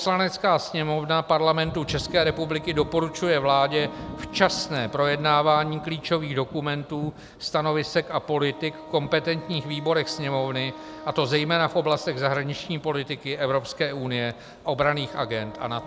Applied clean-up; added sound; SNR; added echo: none; Wind instrument, woodwind instrument + Thunder / Rain; 16 dB; none.